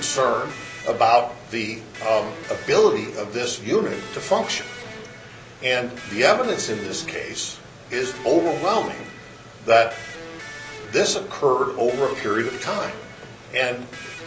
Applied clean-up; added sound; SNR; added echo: none; Electric guitar; 16 dB; none.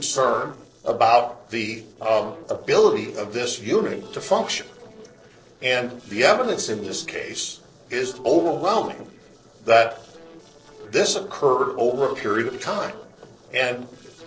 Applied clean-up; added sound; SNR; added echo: neural separator model SepFormer DNS4.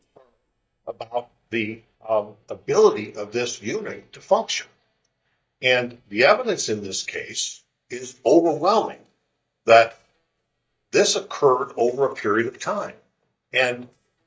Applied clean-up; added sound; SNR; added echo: neural mask model DeepFilterNet 3.